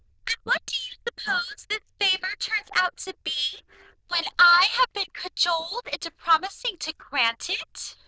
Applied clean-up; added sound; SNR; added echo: neural diffusion model UNIVERSE++.